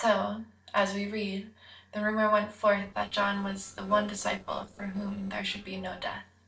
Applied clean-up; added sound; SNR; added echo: neural separator model SepFormer DNS4.